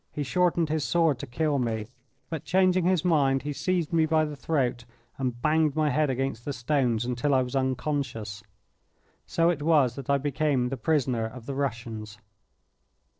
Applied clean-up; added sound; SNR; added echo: neural separator model SepFormer DNS4.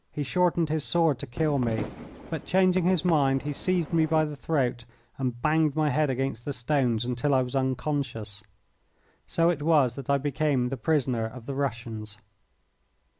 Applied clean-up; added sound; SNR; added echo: none; Fireworks; 13 dB; none.